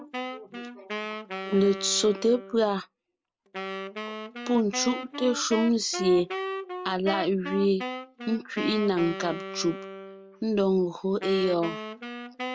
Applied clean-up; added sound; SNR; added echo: none; Wind instrument, woodwind instrument; 9 dB; none.